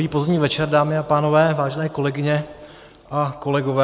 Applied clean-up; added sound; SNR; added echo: none; none; none; none.